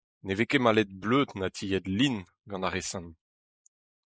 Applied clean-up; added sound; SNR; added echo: neural mask model Resemble Enhance denoiser.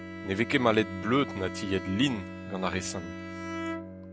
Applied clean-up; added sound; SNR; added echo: none; Bowed string instrument + Bowed string instrument; 8 dB; none.